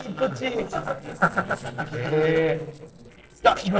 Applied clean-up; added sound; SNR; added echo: neural separator model SepFormer DNS4.